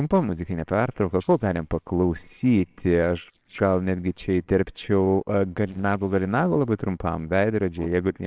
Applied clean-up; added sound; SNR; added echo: neural separator model SepFormer WHAMR!.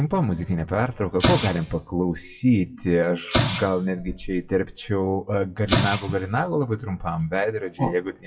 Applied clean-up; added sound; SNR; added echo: classical method WPE with log-MMSE.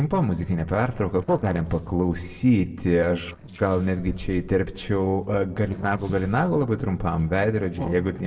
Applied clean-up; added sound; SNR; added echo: neural separator model SepFormer DNS4.